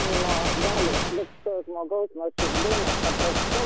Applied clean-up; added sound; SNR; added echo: none; Gunshot, gunfire; -3 dB; none.